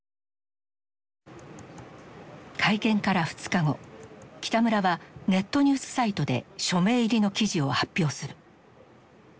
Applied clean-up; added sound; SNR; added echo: none; none; none; none.